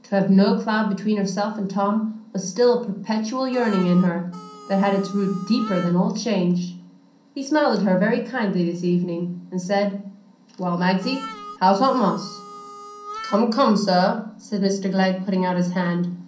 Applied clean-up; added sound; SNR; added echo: none; Harmonica; 15 dB; reverberation time 0.6 s.